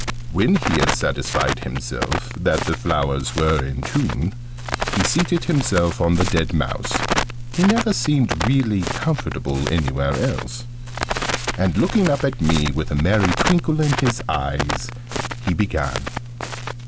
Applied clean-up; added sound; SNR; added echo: none; Crackle; 4 dB; none.